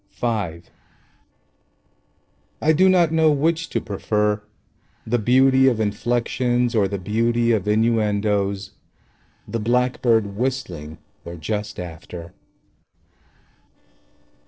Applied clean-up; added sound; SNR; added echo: neural separator model SepFormer DNS4.